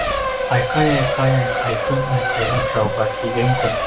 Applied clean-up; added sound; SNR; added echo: none; Race car, auto racing; 0 dB; reverberation time 0.3 s.